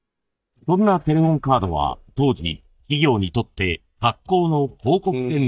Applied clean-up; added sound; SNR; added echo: neural mask model DeepFilterNet 3.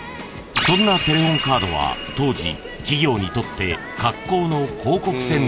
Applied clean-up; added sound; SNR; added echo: none; Rain; 19 dB; none.